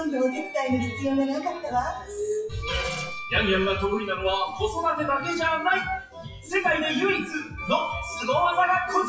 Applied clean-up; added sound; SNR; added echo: classical method WPE with log-MMSE.